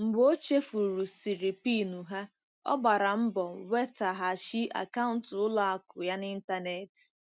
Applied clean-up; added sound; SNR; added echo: none; none; none; none.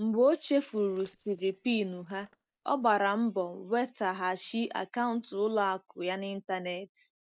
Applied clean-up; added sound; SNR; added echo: neural mask model DeepFilterNet 3.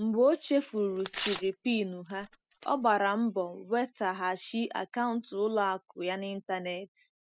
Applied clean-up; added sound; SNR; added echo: classical method spectral subtraction.